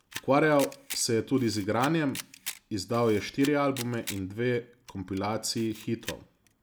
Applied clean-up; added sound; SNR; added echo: none; Camera; 16 dB; none.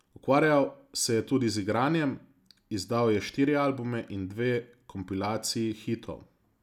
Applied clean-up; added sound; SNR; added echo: none; none; none; none.